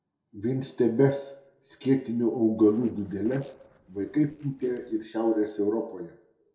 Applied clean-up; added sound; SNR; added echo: neural separator model SepFormer DNS4.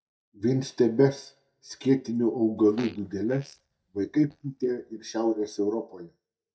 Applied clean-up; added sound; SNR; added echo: neural mask model DeepFilterNet 3.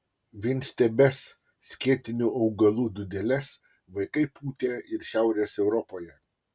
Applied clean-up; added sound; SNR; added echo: none; none; none; none.